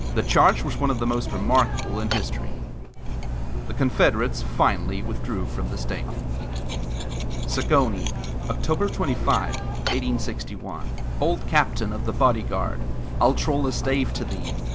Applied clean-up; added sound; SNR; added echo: none; Cutlery, silverware; 0 dB; none.